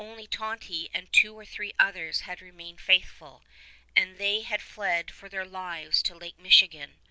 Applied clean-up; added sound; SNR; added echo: none; none; none; none.